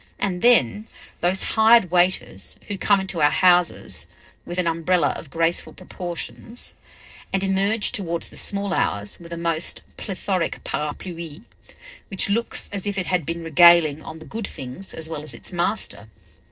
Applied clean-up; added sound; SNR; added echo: neural separator model SepFormer DNS4.